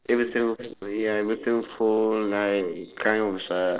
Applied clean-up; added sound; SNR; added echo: neural separator model SepFormer DNS4.